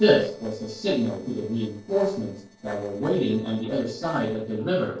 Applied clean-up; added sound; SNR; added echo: neural separator model SepFormer DNS4.